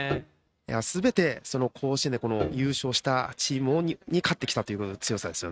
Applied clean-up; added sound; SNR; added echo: neural mask model RNNoise.